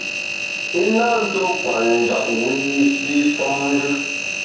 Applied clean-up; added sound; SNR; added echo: none; Engine; 4 dB; reverberation time 0.7 s.